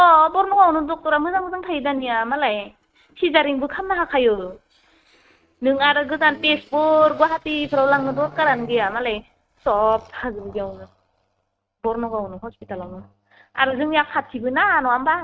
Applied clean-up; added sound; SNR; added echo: neural mask model RNNoise.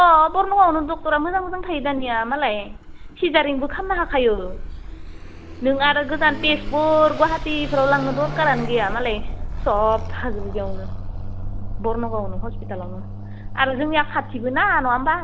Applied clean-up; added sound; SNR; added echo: none; Car passing by / Accelerating, revving, vroom; 7 dB; none.